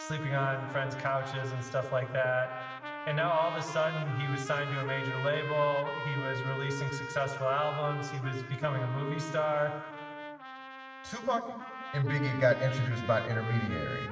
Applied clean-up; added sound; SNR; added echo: none; Trumpet; 10 dB; reverberation time 2.0 s.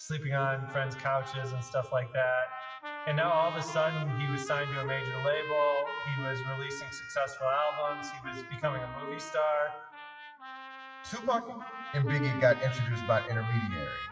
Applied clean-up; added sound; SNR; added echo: classical method WPE with log-MMSE.